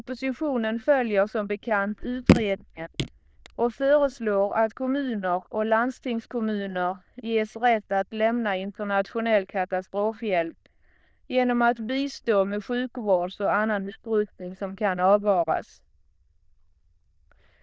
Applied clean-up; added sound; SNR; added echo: neural diffusion model UNIVERSE++.